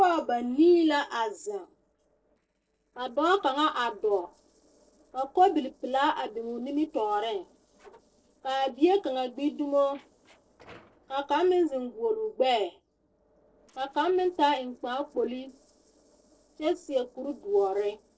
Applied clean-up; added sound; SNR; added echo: neural separator model SepFormer DNS4.